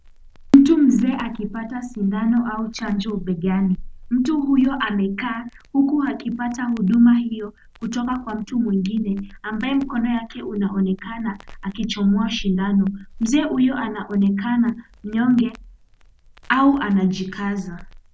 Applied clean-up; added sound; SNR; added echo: none; Crackle; 20 dB; none.